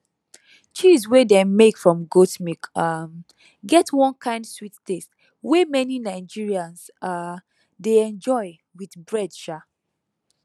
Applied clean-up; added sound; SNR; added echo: none; none; none; none.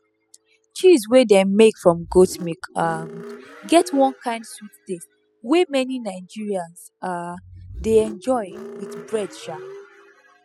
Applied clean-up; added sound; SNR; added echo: classical method spectral subtraction.